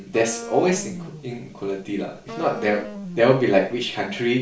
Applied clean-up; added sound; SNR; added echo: none; Wind instrument, woodwind instrument; 14 dB; reverberation time 0.3 s.